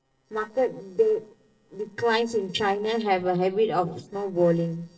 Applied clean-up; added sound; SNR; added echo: neural separator model SepFormer DNS4.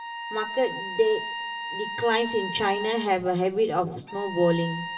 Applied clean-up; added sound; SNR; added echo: none; Bowed string instrument; 8 dB; reverberation time 0.8 s.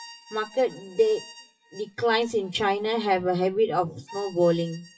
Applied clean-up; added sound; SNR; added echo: classical method WPE with log-MMSE.